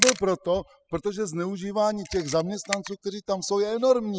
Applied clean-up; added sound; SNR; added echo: classical method spectral subtraction.